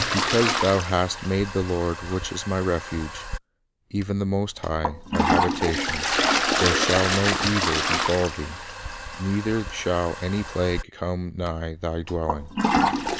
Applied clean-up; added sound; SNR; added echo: none; Toilet flush; 0 dB; none.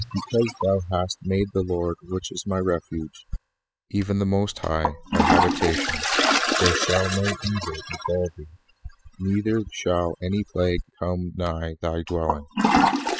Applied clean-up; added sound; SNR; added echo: classical method spectral subtraction.